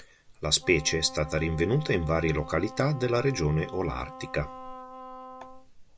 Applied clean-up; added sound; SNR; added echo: none; Wind instrument, woodwind instrument; 15 dB; none.